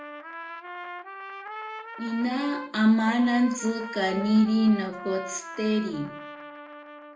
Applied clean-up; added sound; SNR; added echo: none; Trumpet; 13 dB; reverberation time 0.4 s.